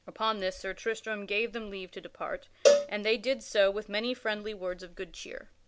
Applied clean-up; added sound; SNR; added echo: none; Cowbell; -3 dB; none.